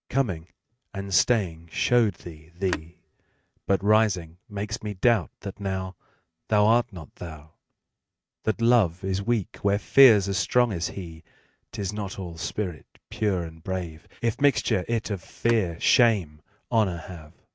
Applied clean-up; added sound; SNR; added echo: neural mask model RNNoise.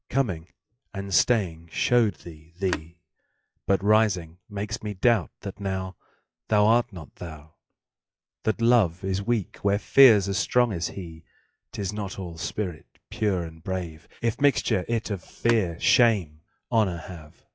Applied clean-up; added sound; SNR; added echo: classical method log-MMSE.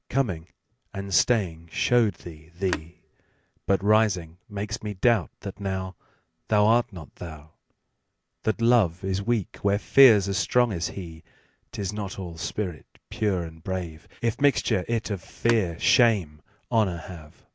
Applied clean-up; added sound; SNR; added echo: none; Telephone; 13 dB; none.